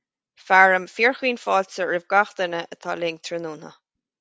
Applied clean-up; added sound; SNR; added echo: none; none; none; none.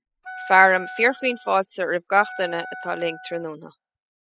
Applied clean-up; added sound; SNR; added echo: classical method spectral subtraction.